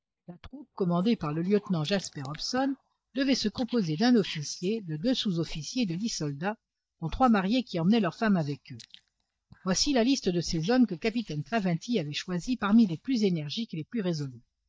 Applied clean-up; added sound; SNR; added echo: neural mask model DeepFilterNet 3.